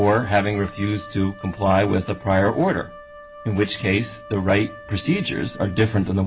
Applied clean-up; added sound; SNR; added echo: none; Wind instrument, woodwind instrument; 19 dB; none.